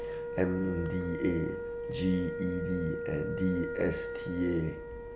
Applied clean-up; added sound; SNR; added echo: none; Wind instrument, woodwind instrument; 5 dB; none.